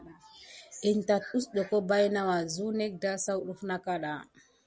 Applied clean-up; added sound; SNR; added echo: none; none; none; none.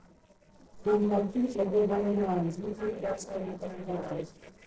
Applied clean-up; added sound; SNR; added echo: neural separator model SepFormer DNS4.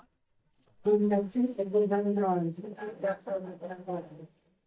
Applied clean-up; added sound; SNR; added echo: neural mask model DeepFilterNet 3.